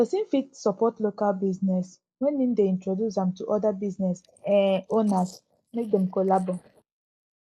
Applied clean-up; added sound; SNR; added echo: neural mask model Resemble Enhance denoiser.